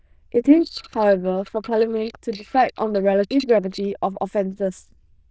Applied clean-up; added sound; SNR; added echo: neural diffusion model UNIVERSE++.